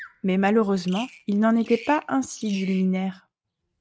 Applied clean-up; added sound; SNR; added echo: neural mask model RNNoise.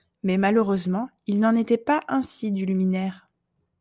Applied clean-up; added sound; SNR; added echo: none; none; none; none.